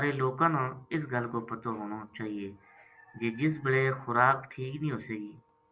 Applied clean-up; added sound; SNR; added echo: none; none; none; none.